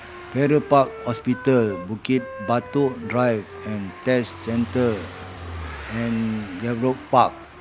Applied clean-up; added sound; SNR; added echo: none; Wind instrument, woodwind instrument + Car passing by / Engine; 14 dB; none.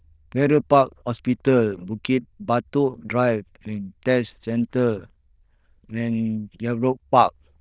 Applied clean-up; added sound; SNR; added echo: neural diffusion model UNIVERSE++.